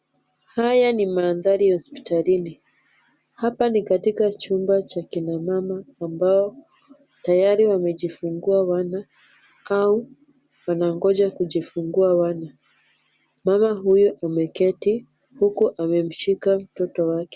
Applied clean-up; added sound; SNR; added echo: none; none; none; none.